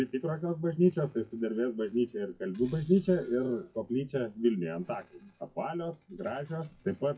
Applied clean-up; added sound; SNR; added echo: classical method WPE with log-MMSE.